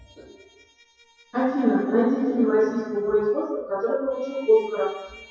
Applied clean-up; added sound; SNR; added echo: classical method WPE with log-MMSE.